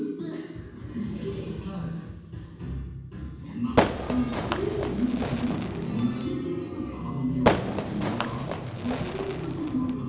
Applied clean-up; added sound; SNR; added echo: none; Fireworks; -1 dB; reverberation time 1.2 s.